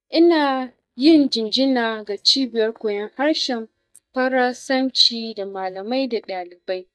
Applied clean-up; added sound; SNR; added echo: neural mask model DeepFilterNet 3.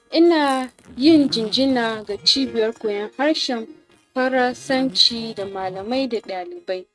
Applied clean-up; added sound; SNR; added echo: neural mask model RNNoise.